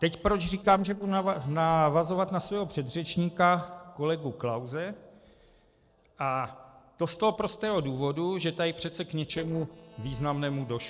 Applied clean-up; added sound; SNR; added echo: neural separator model SepFormer DNS4.